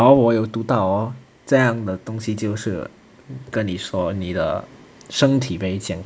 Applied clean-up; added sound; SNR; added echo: none; none; none; none.